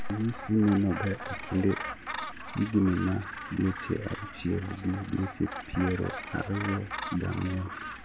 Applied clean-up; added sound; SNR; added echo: none; Gull, seagull; 10 dB; none.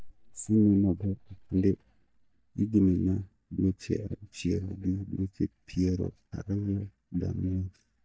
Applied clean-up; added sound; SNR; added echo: neural mask model DeepFilterNet 3.